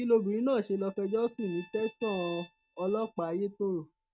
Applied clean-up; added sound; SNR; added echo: neural mask model RNNoise.